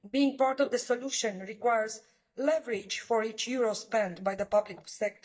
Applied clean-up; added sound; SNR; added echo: neural mask model DeepFilterNet 3.